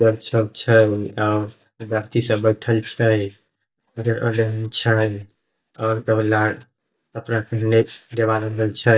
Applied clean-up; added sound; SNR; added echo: neural mask model DeepFilterNet 3.